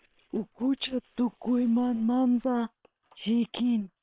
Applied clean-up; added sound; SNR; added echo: neural separator model SepFormer WHAM!.